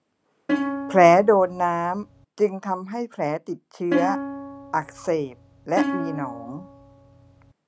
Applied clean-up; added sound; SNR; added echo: none; Plucked string instrument; 6 dB; none.